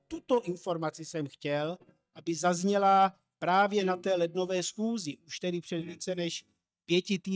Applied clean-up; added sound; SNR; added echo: neural mask model DeepFilterNet 3.